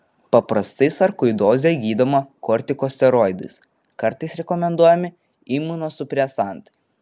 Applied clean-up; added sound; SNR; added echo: none; none; none; none.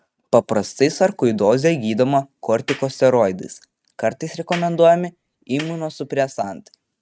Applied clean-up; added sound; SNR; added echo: neural mask model RNNoise.